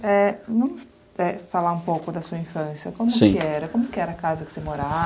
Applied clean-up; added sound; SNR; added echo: none; none; none; none.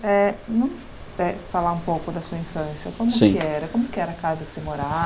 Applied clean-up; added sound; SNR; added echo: none; Ocean; 16 dB; none.